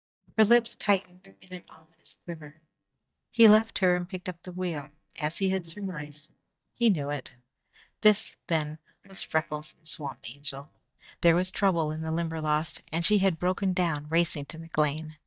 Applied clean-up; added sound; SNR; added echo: neural mask model DeepFilterNet 3.